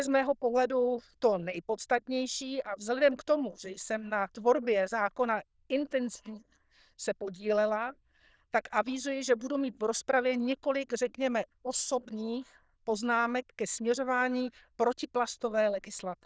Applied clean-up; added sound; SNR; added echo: neural diffusion model UNIVERSE++.